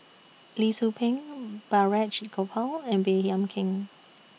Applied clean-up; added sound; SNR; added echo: none; none; none; none.